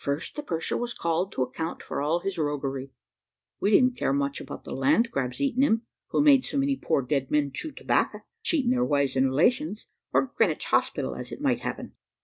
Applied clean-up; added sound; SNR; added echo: none; none; none; none.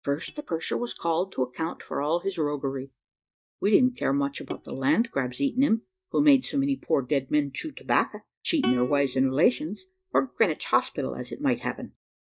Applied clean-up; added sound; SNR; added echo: neural mask model DeepFilterNet 3.